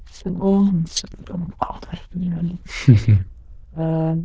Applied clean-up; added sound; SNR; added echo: neural diffusion model UNIVERSE++.